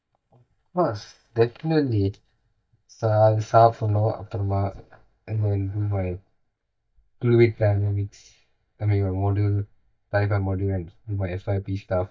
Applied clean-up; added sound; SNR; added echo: neural mask model DeepFilterNet 3.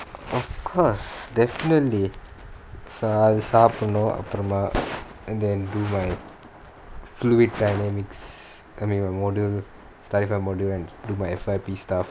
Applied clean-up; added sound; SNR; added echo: none; none; none; none.